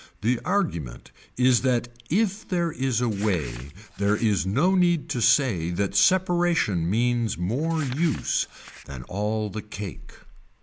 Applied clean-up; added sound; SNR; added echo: none; Crumpling, crinkling; 20 dB; none.